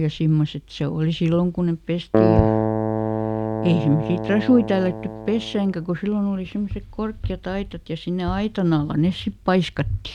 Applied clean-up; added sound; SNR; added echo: none; Keyboard (musical); 1 dB; none.